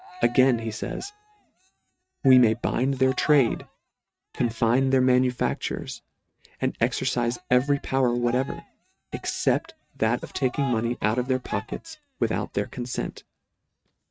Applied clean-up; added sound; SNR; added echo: neural mask model RNNoise.